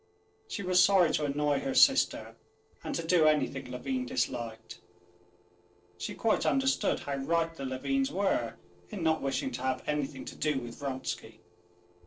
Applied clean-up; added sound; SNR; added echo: neural separator model SepFormer DNS4.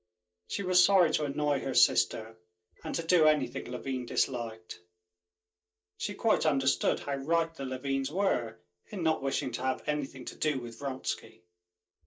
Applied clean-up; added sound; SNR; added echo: neural mask model DeepFilterNet 3.